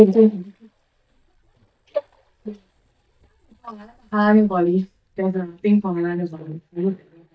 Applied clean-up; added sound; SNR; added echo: neural mask model DeepFilterNet 3.